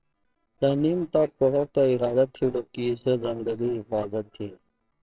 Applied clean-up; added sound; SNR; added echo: neural separator model SepFormer WHAMR!.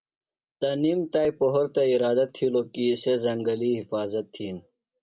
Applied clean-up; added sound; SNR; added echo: none; none; none; none.